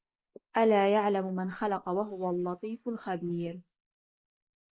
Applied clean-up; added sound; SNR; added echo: neural mask model Resemble Enhance denoiser.